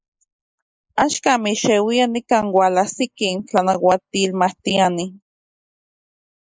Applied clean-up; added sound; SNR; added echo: neural mask model Resemble Enhance denoiser.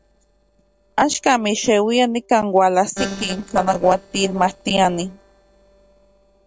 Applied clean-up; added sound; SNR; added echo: neural separator model SepFormer DNS4.